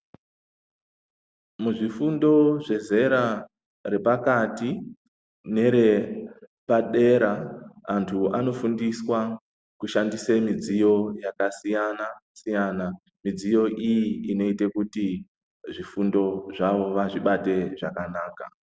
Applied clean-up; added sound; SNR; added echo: none; none; none; none.